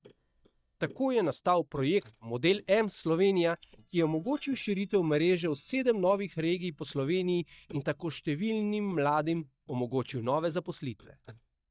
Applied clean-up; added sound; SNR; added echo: neural mask model DeepFilterNet 3.